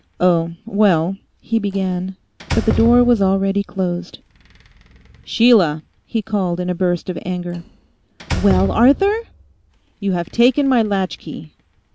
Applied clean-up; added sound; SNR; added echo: none; Slam; 12 dB; none.